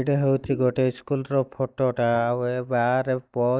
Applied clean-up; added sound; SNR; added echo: neural mask model DeepFilterNet 3.